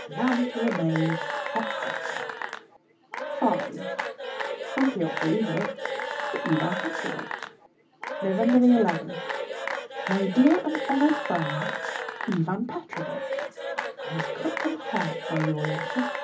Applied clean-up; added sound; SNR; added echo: none; Applause / Cheering / Clapping; 4 dB; reverberation time 0.4 s.